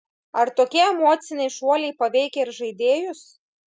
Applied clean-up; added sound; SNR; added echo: none; none; none; none.